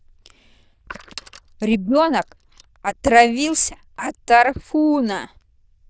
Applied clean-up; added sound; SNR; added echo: neural diffusion model UNIVERSE++.